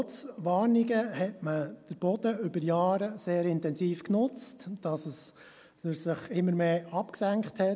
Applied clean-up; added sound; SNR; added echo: none; none; none; none.